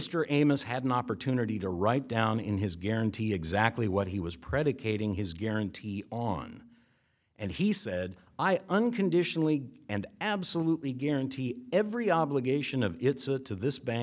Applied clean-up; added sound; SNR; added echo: none; none; none; none.